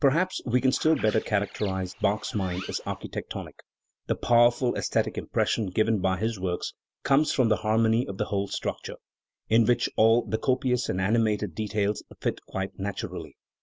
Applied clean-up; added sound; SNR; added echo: none; Bird; 18 dB; none.